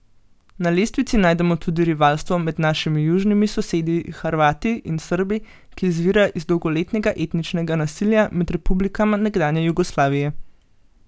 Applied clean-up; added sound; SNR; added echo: none; none; none; none.